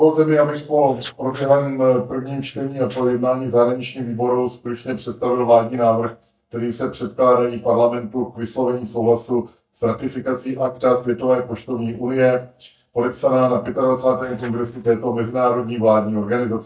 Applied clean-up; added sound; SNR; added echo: neural mask model DeepFilterNet 3.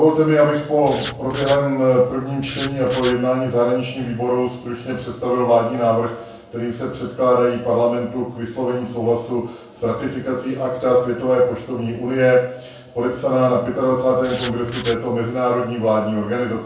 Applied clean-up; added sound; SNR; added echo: none; Writing; 9 dB; reverberation time 0.6 s.